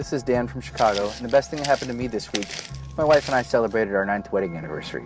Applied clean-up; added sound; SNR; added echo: none; Walk, footsteps; 14 dB; none.